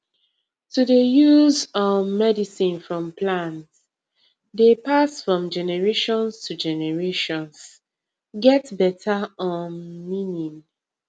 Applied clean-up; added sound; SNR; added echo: none; none; none; none.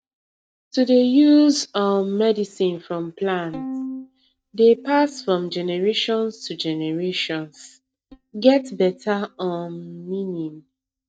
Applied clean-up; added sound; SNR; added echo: neural mask model DeepFilterNet 3.